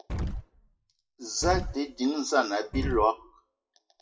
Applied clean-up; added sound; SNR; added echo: classical method WPE with log-MMSE.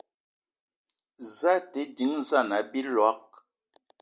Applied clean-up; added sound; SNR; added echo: none; none; none; none.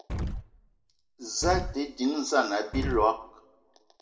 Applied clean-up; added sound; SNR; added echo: none; Explosion; 7 dB; reverberation time 0.5 s.